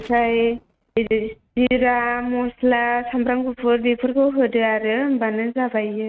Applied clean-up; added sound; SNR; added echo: neural mask model RNNoise.